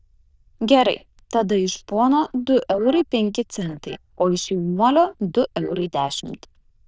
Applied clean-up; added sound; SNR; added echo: neural diffusion model UNIVERSE++.